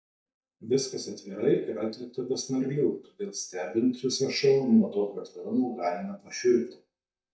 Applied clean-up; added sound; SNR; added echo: neural mask model DeepFilterNet 3.